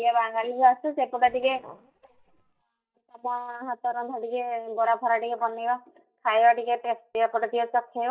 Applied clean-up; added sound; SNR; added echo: neural mask model DeepFilterNet 3.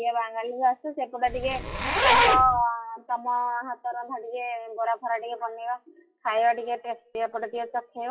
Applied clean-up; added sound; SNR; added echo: classical method WPE with log-MMSE.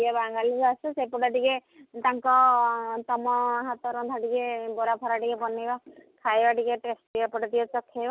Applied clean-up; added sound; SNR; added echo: none; none; none; none.